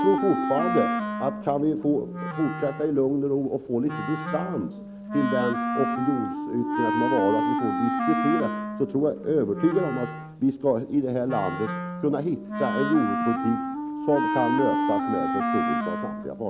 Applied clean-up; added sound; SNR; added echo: none; Wind instrument, woodwind instrument; 2 dB; none.